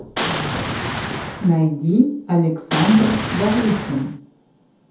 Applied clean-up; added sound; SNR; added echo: none; Boom; 4 dB; reverberation time 0.5 s.